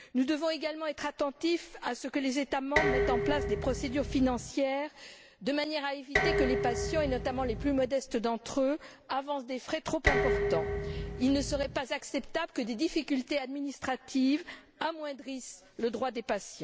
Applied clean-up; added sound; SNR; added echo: none; Dishes, pots, and pans; 2 dB; none.